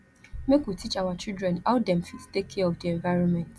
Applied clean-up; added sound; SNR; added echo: none; Boom; 20 dB; none.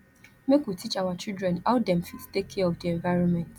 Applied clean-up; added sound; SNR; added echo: none; none; none; none.